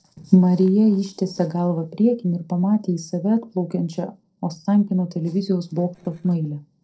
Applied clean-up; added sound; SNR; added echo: neural separator model SepFormer DNS4.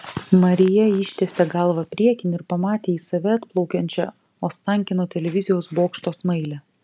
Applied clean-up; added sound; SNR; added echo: none; none; none; none.